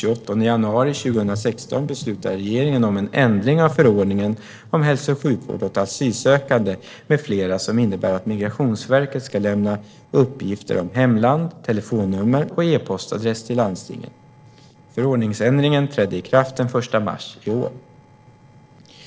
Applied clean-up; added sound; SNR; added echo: neural separator model SepFormer DNS4.